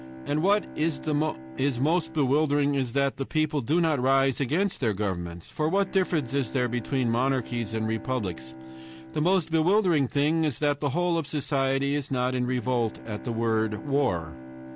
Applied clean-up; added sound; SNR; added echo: none; Bowed string instrument; 17 dB; none.